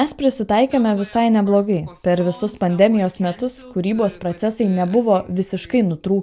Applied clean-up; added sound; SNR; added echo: none; none; none; none.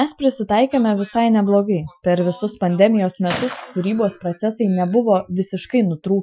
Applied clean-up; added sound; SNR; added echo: classical method Wiener filter.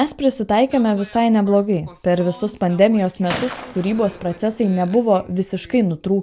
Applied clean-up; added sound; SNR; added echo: none; Gunshot, gunfire; 16 dB; none.